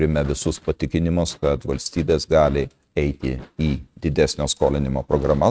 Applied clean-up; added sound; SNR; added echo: neural mask model RNNoise.